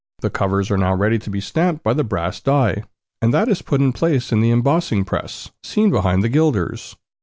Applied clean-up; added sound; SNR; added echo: none; none; none; none.